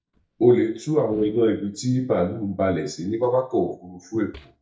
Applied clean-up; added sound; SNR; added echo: neural mask model DeepFilterNet 3.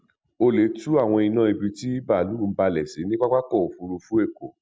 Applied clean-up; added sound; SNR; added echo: none; none; none; none.